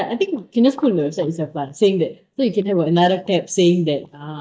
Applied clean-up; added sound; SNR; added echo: neural mask model DeepFilterNet 3.